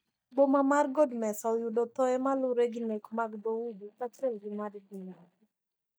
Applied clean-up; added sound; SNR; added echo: neural mask model DeepFilterNet 3.